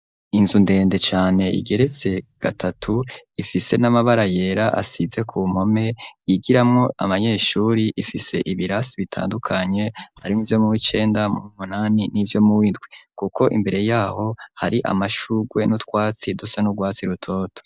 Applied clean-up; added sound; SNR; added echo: neural mask model DeepFilterNet 3.